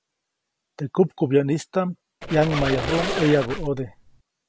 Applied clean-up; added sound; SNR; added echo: none; Squeak; 5 dB; none.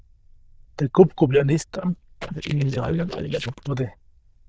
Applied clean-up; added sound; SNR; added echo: neural diffusion model UNIVERSE++.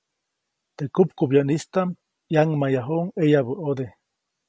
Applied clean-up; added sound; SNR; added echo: none; none; none; none.